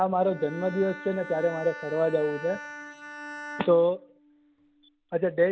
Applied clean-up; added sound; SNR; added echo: none; Bowed string instrument; 14 dB; none.